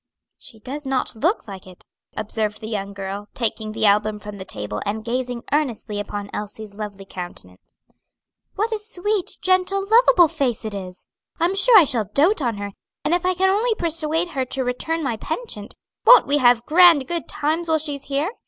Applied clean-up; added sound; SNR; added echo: none; none; none; none.